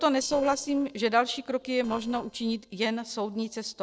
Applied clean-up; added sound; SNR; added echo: neural separator model SepFormer DNS4.